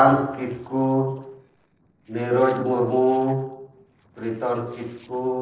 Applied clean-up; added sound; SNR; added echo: neural separator model SepFormer DNS4.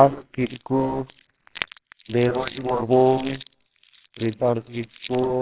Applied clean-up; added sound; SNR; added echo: neural separator model SepFormer WHAMR!.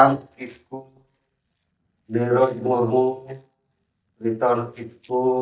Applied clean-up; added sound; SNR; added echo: neural mask model DeepFilterNet 3.